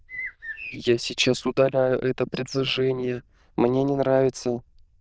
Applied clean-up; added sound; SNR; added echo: neural diffusion model UNIVERSE++.